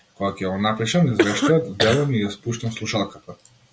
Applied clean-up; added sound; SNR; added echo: none; Cough; 0 dB; none.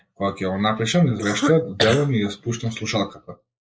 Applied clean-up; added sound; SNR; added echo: neural mask model Resemble Enhance denoiser.